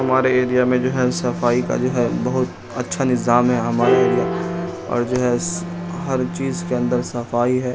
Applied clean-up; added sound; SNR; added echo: none; Piano + Bowed string instrument; 6 dB; none.